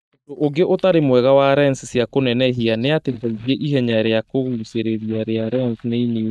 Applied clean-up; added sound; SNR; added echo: neural mask model DeepFilterNet 3.